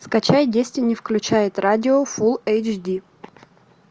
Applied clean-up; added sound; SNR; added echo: none; none; none; none.